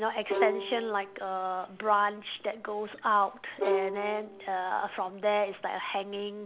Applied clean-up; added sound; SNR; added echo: none; Bowed string instrument; 6 dB; none.